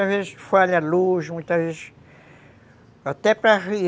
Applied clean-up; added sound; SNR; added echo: none; none; none; none.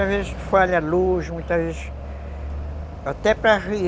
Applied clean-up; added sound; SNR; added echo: none; Alarm / Truck; 9 dB; none.